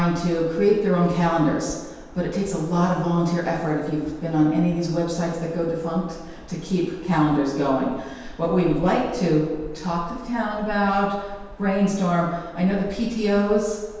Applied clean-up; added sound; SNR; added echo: none; Bird vocalization, bird call, bird song; 18 dB; reverberation time 1.2 s.